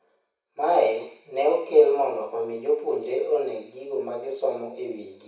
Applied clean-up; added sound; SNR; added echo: none; none; none; reverberation time 0.6 s.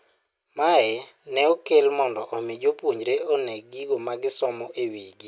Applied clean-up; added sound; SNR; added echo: none; none; none; none.